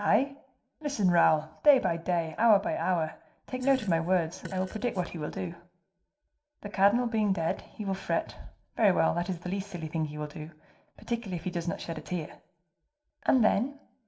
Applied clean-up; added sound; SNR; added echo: neural separator model SepFormer DNS4.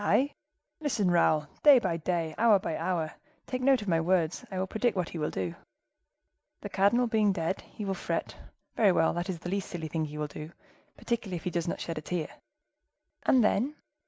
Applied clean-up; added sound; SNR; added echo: none; none; none; none.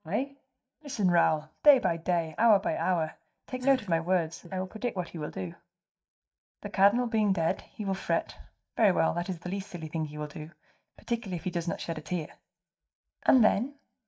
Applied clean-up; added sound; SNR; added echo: neural mask model DeepFilterNet 3.